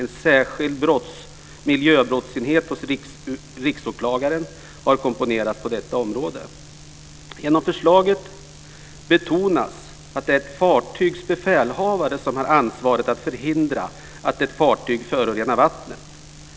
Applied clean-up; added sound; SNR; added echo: none; none; none; none.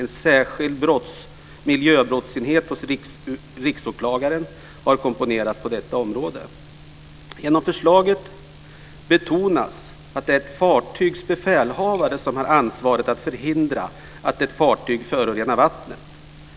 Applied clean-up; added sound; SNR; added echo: none; Liquid; 17 dB; none.